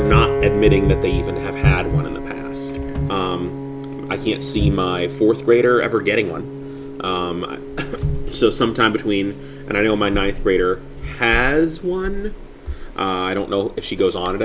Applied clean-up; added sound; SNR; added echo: none; Piano; 9 dB; none.